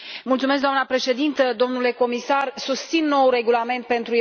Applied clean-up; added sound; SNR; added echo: none; none; none; none.